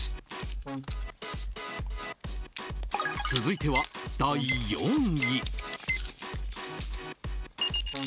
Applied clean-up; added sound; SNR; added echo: none; Hands; 10 dB; none.